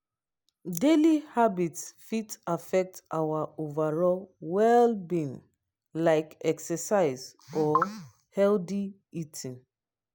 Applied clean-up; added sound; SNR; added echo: none; none; none; none.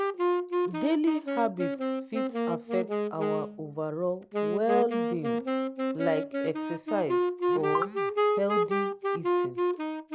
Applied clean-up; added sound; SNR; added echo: none; Wind instrument, woodwind instrument; -3 dB; none.